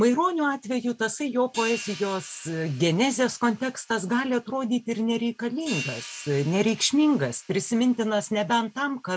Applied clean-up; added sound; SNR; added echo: none; Hi-hat; 18 dB; none.